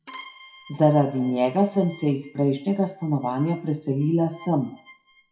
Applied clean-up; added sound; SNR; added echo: classical method WPE with log-MMSE.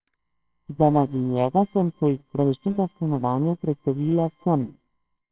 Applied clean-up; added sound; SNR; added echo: neural separator model SepFormer WHAMR!.